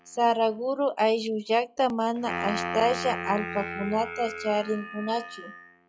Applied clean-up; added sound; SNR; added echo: classical method log-MMSE.